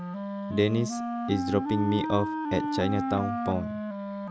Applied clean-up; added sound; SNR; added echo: none; Wind instrument, woodwind instrument; 2 dB; none.